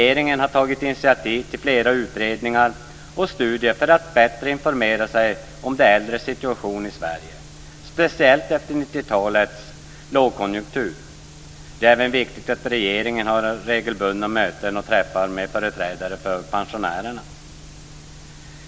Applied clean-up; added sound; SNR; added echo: none; none; none; none.